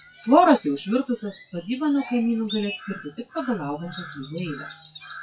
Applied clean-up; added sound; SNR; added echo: classical method WPE with log-MMSE.